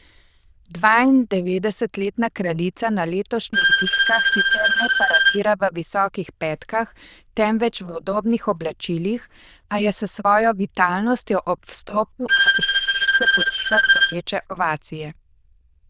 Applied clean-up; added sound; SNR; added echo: neural diffusion model UNIVERSE++.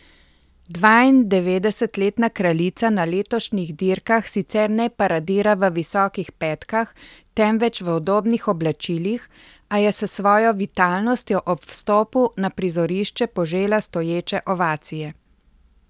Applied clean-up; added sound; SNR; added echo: none; none; none; none.